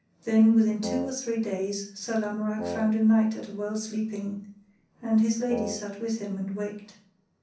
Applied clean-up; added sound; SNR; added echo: none; Wind instrument, woodwind instrument; 9 dB; reverberation time 0.6 s.